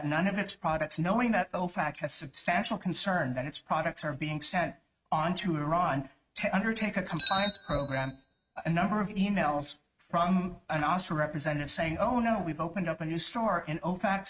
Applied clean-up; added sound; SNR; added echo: neural mask model RNNoise.